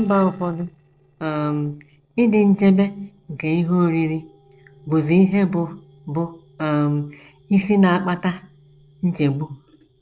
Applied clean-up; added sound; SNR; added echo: neural separator model SepFormer DNS4.